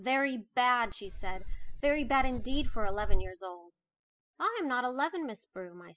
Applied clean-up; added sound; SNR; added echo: classical method spectral subtraction.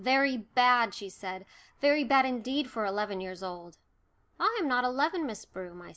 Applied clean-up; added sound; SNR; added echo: none; none; none; none.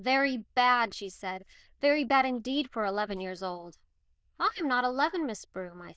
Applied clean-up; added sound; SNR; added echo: neural diffusion model UNIVERSE++.